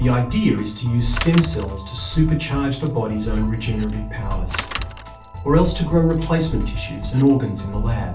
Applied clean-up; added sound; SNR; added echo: none; Bicycle; 16 dB; reverberation time 0.3 s.